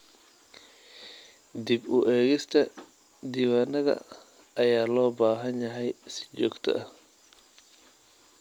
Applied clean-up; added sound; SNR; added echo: none; none; none; none.